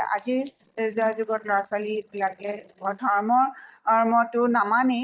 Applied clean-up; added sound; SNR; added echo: neural mask model DeepFilterNet 3.